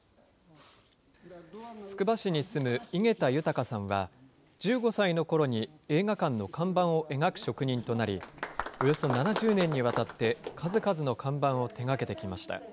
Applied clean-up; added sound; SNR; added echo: none; Applause; 8 dB; none.